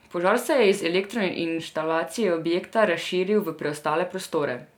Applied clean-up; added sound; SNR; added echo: none; none; none; none.